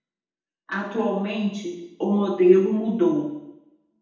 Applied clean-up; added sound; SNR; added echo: none; none; none; reverberation time 0.8 s.